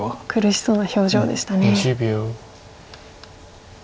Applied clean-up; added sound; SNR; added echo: none; none; none; none.